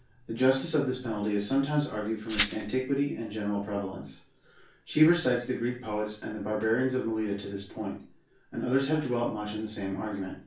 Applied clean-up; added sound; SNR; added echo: none; Glass; 5 dB; reverberation time 0.3 s.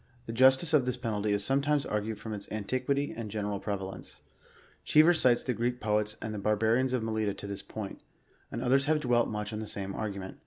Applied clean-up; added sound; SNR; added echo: none; none; none; none.